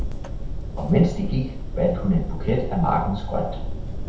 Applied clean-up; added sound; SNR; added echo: none; Fire; 3 dB; reverberation time 0.8 s.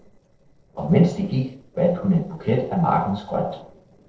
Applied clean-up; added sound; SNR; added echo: neural separator model SepFormer DNS4.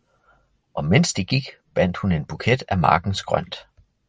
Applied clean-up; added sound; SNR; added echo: none; none; none; none.